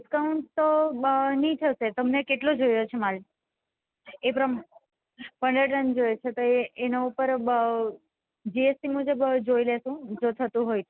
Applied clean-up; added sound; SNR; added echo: none; none; none; none.